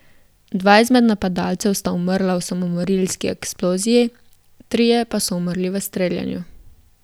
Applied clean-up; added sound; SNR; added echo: none; none; none; none.